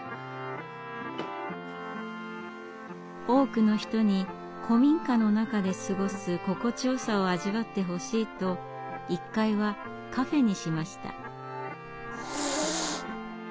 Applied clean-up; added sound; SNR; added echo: none; Hiss; 5 dB; none.